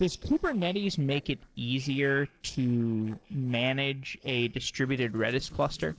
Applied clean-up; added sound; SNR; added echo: neural separator model SepFormer DNS4.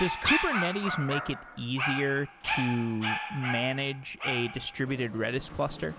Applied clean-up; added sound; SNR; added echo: none; Dog; 3 dB; none.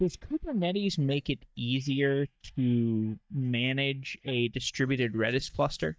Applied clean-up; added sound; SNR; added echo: neural mask model DeepFilterNet 3.